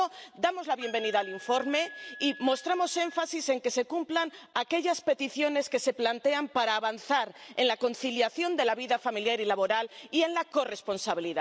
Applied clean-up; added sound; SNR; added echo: none; Wind instrument, woodwind instrument; 17 dB; none.